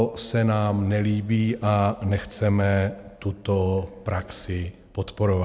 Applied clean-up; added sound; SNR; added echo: none; none; none; none.